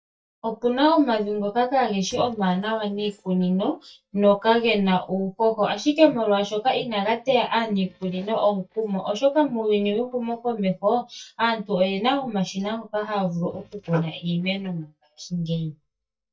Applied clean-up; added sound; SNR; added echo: neural mask model DeepFilterNet 3.